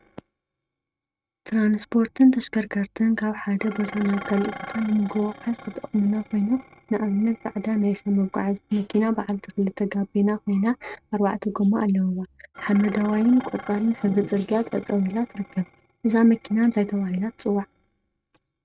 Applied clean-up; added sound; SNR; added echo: neural mask model RNNoise.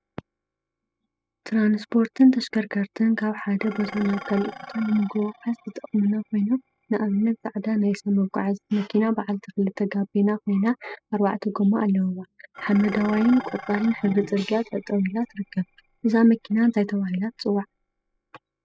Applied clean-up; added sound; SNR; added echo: classical method spectral subtraction.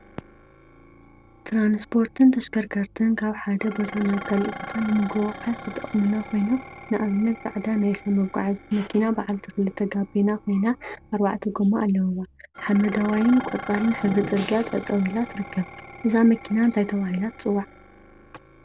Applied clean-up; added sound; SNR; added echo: none; Dishes, pots, and pans; 16 dB; none.